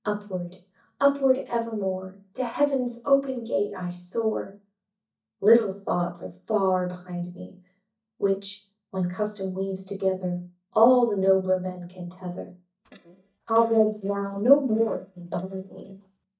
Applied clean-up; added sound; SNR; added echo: neural mask model DeepFilterNet 3.